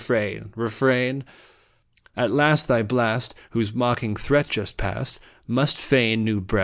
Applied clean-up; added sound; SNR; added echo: none; none; none; none.